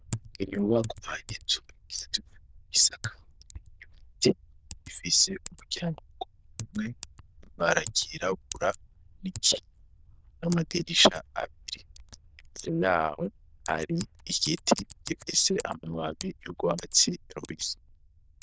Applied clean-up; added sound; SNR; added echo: neural diffusion model UNIVERSE++.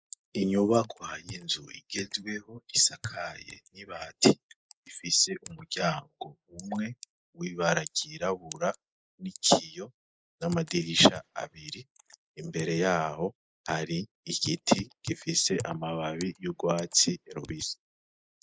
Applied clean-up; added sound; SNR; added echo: neural mask model Resemble Enhance denoiser.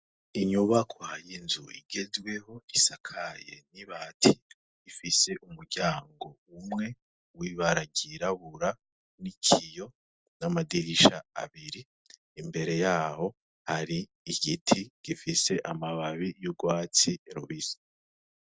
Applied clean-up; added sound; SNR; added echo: none; none; none; none.